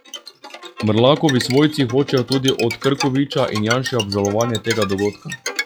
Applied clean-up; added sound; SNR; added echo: classical method log-MMSE.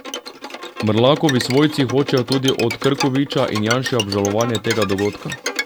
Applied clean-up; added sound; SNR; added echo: none; Bowed string instrument; 9 dB; none.